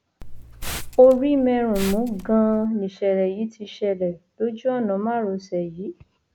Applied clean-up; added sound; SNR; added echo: none; Liquid; 11 dB; none.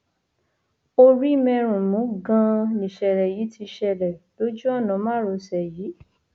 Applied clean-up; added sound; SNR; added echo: none; none; none; none.